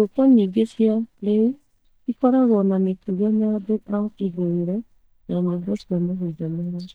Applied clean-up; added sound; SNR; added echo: neural mask model DeepFilterNet 3.